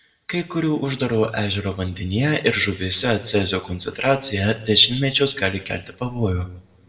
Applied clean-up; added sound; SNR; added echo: none; none; none; reverberation time 0.8 s.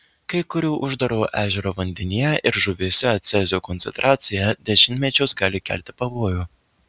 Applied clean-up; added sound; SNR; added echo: none; none; none; none.